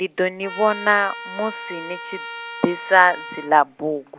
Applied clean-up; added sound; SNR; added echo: none; Trumpet; 13 dB; none.